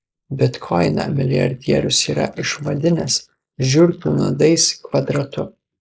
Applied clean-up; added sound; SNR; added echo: neural mask model Resemble Enhance denoiser.